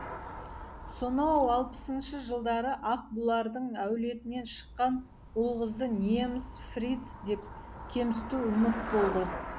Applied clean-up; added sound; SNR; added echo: none; Traffic noise, roadway noise / Bicycle; 11 dB; none.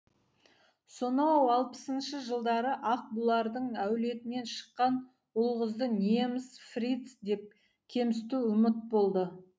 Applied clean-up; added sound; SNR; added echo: none; none; none; none.